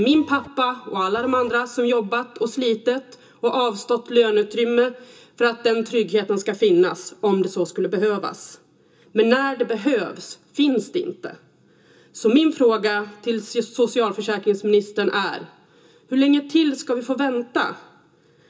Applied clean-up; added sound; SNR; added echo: none; Printer; 19 dB; reverberation time 0.2 s.